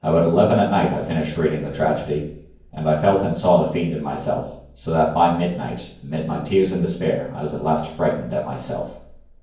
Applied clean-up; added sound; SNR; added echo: none; none; none; reverberation time 0.9 s.